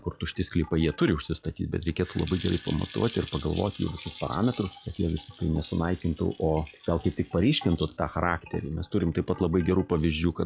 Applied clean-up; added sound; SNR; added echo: classical method log-MMSE.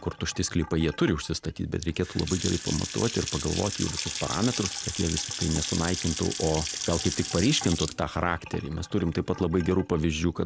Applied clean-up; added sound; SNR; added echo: none; Sink (filling or washing) / Water tap, faucet / Splash, splatter; 8 dB; none.